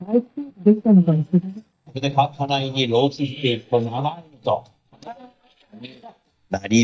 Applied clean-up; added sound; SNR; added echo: neural mask model DeepFilterNet 3.